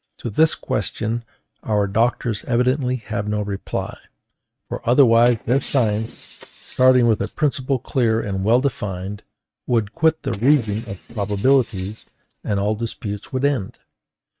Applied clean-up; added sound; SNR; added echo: neural mask model RNNoise.